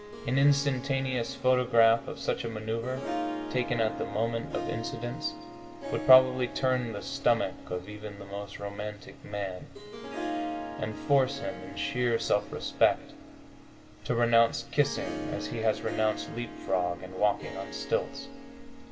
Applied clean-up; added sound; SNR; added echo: none; Harp; 10 dB; reverberation time 1.1 s.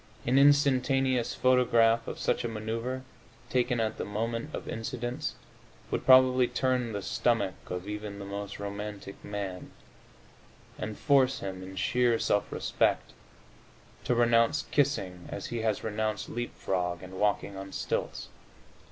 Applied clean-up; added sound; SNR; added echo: none; none; none; none.